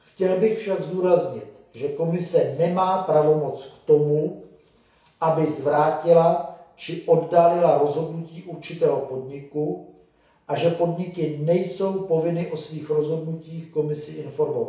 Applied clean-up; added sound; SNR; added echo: none; none; none; reverberation time 0.6 s.